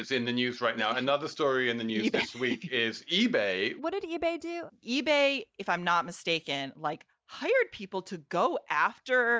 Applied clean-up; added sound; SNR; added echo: neural mask model Resemble Enhance denoiser.